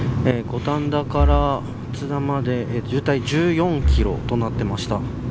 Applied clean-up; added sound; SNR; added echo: none; Breathing; 4 dB; none.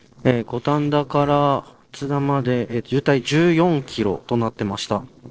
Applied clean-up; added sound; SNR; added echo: neural separator model SepFormer DNS4.